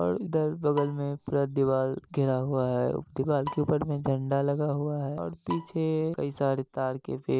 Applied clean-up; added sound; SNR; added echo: none; Bowed string instrument; 18 dB; none.